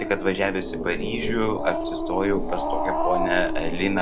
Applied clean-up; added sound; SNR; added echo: none; Growling; 0 dB; none.